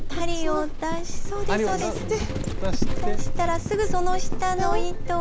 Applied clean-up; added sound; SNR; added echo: none; Livestock, farm animals, working animals; -4 dB; none.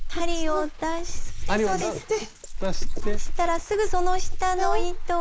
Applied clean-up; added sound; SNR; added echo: neural mask model Resemble Enhance denoiser.